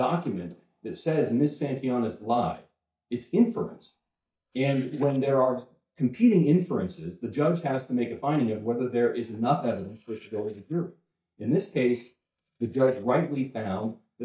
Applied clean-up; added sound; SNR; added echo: neural mask model DeepFilterNet 3.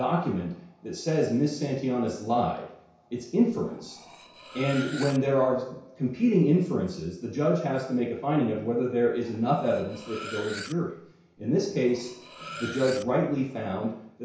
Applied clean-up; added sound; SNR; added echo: none; Cutlery, silverware; 15 dB; reverberation time 0.6 s.